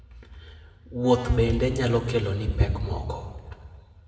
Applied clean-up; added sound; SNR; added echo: none; Brass instrument; 20 dB; reverberation time 1.6 s.